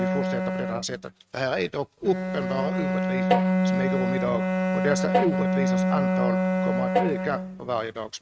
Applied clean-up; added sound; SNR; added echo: neural mask model RNNoise.